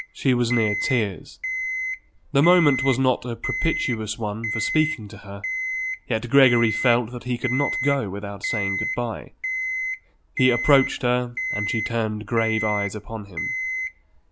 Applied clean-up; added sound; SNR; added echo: none; Alarm; 5 dB; none.